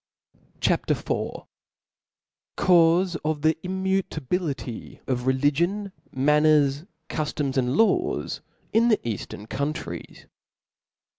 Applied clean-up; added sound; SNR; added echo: none; none; none; none.